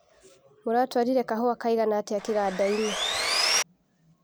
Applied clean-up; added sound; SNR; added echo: none; Sawing; 0 dB; none.